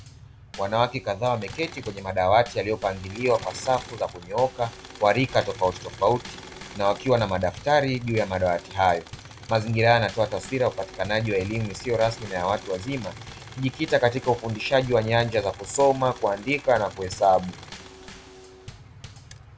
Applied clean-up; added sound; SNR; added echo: none; Engine / Mechanisms + Bass drum / Snare drum / Drum kit; 17 dB; none.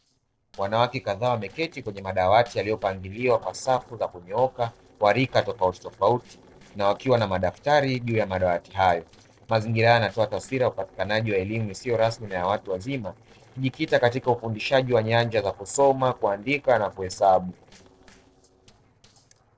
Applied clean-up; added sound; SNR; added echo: neural separator model SepFormer DNS4.